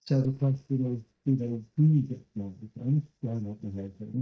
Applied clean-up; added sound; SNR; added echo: neural mask model DeepFilterNet 3.